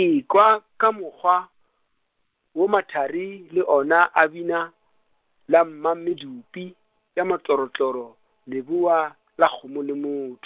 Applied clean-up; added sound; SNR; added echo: none; none; none; none.